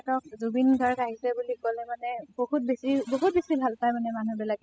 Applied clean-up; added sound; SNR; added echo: classical method spectral subtraction.